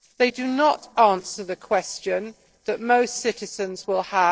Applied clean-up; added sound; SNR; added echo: neural separator model SepFormer DNS4.